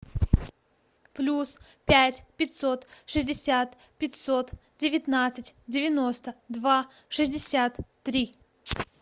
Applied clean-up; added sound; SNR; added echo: none; none; none; none.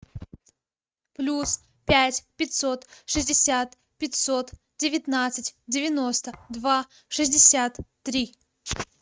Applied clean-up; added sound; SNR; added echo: neural mask model RNNoise.